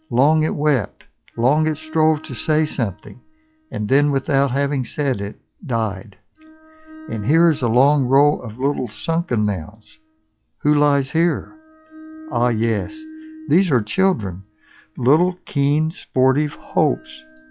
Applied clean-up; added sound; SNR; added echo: classical method log-MMSE.